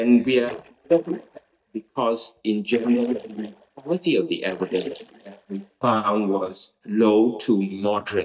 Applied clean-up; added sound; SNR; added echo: neural mask model DeepFilterNet 3.